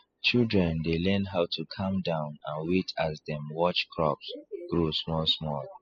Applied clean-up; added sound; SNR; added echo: classical method spectral subtraction.